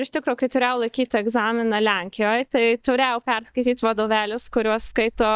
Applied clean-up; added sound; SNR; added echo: neural mask model DeepFilterNet 3.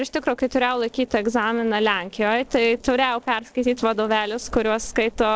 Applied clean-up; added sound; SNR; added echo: neural separator model SepFormer DNS4.